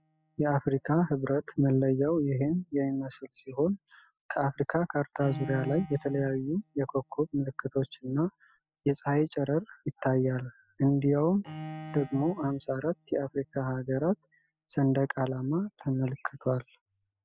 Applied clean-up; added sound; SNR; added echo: classical method spectral subtraction.